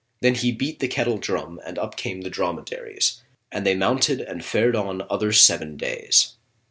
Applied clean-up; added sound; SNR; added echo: none; none; none; none.